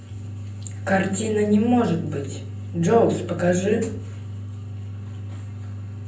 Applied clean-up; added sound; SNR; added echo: none; none; none; reverberation time 0.6 s.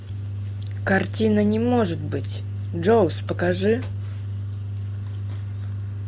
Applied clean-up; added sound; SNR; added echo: none; none; none; none.